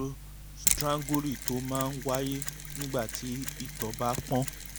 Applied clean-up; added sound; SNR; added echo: none; Mechanisms; 3 dB; none.